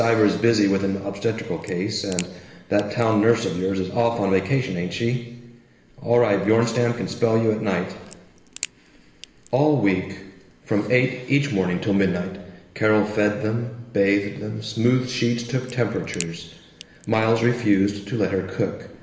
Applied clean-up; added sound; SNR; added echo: none; Crack; 18 dB; reverberation time 1.1 s.